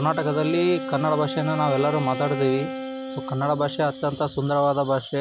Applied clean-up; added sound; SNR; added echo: none; Wind instrument, woodwind instrument; 9 dB; none.